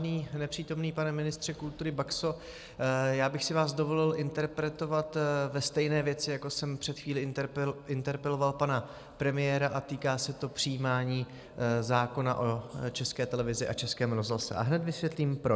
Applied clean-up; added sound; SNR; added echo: none; none; none; none.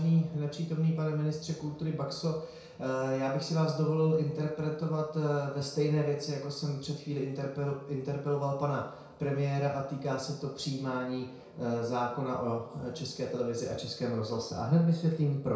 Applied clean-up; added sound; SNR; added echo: none; none; none; reverberation time 0.6 s.